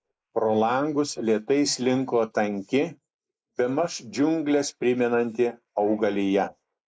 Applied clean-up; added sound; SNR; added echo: neural mask model Resemble Enhance denoiser.